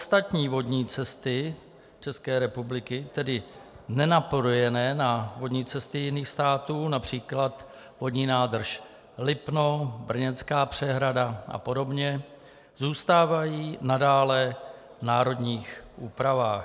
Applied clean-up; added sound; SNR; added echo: none; none; none; none.